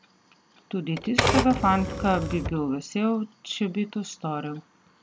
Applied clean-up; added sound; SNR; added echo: none; Typewriter; 1 dB; none.